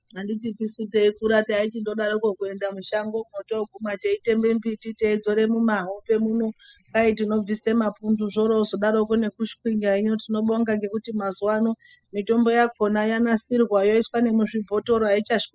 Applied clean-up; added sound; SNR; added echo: classical method spectral subtraction.